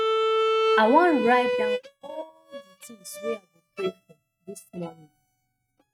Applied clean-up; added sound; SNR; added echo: neural mask model RNNoise.